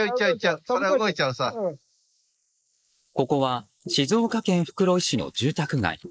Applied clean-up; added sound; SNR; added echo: neural mask model Resemble Enhance denoiser.